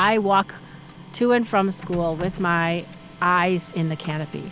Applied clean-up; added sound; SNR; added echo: none; Printer; 16 dB; none.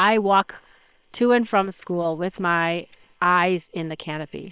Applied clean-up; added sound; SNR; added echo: neural separator model SepFormer WHAM!.